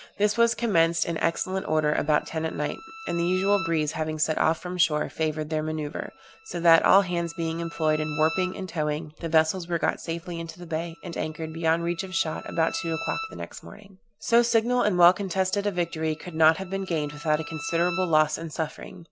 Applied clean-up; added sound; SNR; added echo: none; Bowed string instrument; 16 dB; none.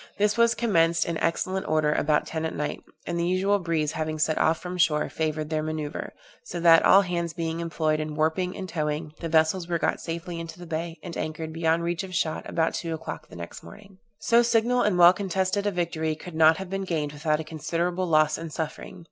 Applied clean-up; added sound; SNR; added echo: none; none; none; none.